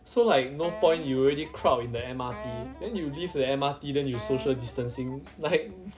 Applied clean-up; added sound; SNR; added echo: none; Wind instrument, woodwind instrument; 15 dB; none.